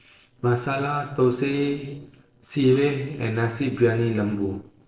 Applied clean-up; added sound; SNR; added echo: neural separator model SepFormer DNS4.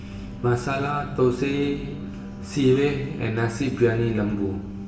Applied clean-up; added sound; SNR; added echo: none; Wind instrument, woodwind instrument; 14 dB; reverberation time 1.2 s.